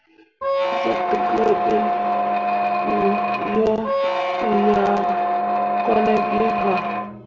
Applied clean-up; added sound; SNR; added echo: none; Squeak; -3 dB; reverberation time 0.2 s.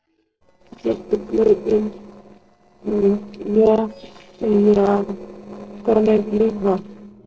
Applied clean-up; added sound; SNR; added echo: neural separator model SepFormer DNS4.